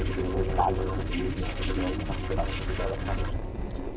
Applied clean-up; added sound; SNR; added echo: neural separator model SepFormer DNS4.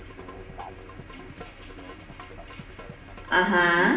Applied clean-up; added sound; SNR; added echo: none; Musical instrument; 14 dB; reverberation time 2.6 s.